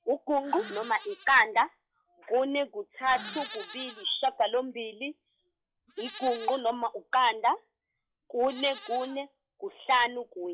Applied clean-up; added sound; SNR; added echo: classical method log-MMSE.